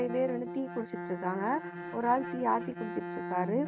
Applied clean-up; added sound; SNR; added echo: neural mask model RNNoise.